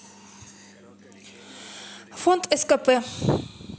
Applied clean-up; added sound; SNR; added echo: none; none; none; none.